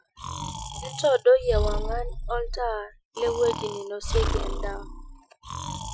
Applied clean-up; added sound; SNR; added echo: classical method Wiener filter.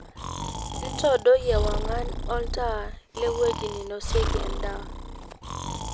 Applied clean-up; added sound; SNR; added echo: none; Breathing; 2 dB; none.